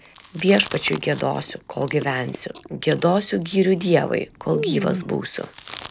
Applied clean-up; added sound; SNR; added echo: none; Chewing, mastication; 12 dB; none.